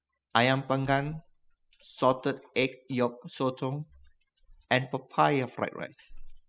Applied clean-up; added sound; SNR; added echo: classical method spectral subtraction.